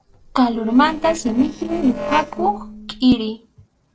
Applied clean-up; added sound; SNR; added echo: neural separator model SepFormer DNS4.